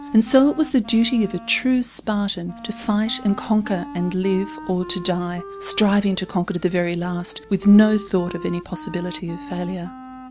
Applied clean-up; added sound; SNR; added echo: none; Wind instrument, woodwind instrument; 17 dB; none.